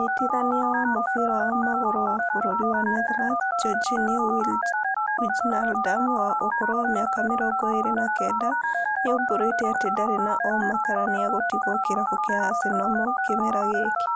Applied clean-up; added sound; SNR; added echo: none; Telephone; -4 dB; none.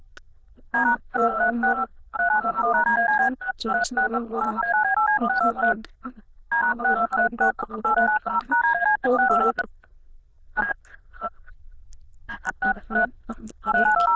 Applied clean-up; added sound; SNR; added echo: neural diffusion model UNIVERSE++.